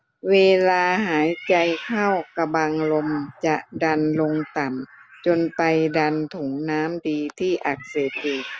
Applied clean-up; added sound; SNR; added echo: none; Meow; 17 dB; none.